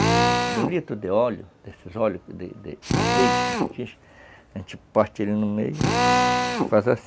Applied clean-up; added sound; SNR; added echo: none; Drill; -2 dB; none.